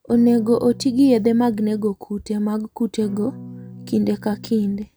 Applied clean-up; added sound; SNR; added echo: none; Electric guitar / Strum; 17 dB; none.